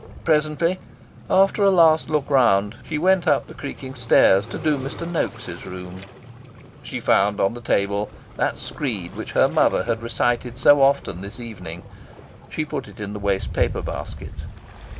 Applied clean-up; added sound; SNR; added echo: none; Waves, surf; 13 dB; none.